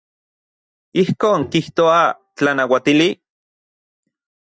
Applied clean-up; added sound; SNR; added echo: neural mask model DeepFilterNet 3.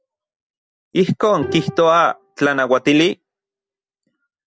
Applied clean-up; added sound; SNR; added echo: none; Bowed string instrument; 16 dB; none.